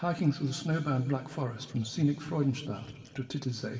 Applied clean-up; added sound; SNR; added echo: none; none; none; reverberation time 2.2 s.